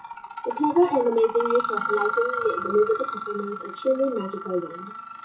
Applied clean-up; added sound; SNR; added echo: classical method WPE with log-MMSE.